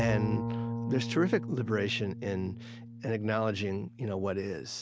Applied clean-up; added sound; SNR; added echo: none; Bowed string instrument; 5 dB; none.